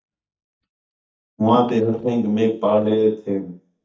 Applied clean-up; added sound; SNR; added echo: neural mask model DeepFilterNet 3.